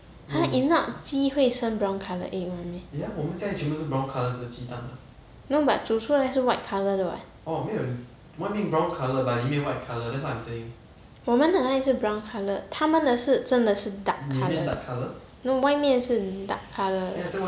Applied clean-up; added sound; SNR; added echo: none; none; none; none.